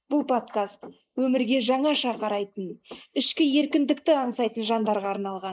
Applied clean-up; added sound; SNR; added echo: neural mask model Resemble Enhance denoiser.